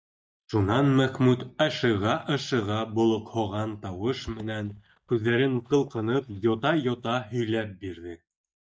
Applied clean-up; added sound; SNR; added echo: neural mask model DeepFilterNet 3.